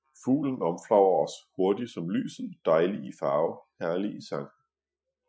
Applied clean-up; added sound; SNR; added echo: classical method Wiener filter.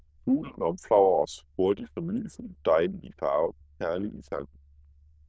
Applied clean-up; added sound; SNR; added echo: neural diffusion model UNIVERSE++.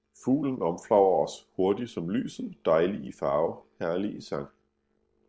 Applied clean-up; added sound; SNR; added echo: neural separator model SepFormer DNS4.